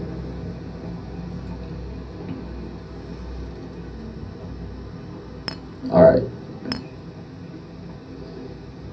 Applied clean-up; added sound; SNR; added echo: none; Chink, clink; 12 dB; reverberation time 0.3 s.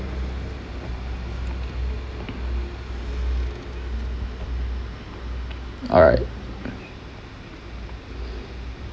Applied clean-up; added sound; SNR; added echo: none; none; none; none.